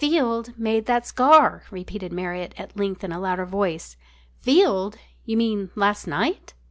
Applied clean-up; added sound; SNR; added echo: none; none; none; none.